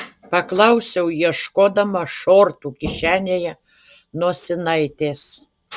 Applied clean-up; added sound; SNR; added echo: none; none; none; none.